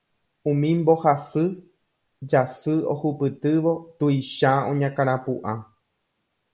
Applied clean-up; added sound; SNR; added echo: none; none; none; none.